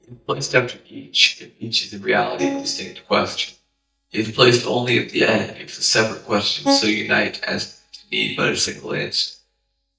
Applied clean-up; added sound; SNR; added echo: neural mask model DeepFilterNet 3.